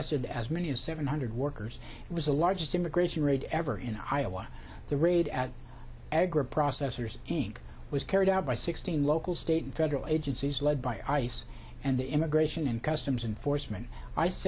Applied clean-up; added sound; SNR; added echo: none; none; none; none.